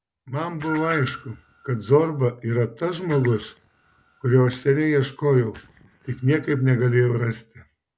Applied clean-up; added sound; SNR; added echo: neural mask model Resemble Enhance denoiser.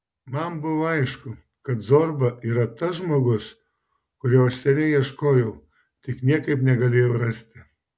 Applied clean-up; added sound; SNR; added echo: none; none; none; none.